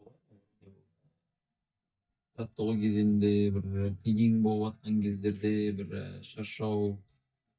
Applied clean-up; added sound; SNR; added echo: neural mask model DeepFilterNet 3.